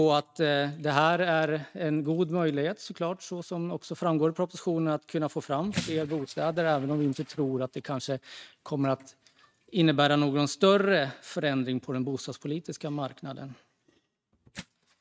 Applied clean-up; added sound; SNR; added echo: neural mask model RNNoise.